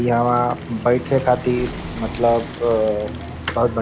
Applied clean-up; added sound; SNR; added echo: none; Bicycle; 10 dB; none.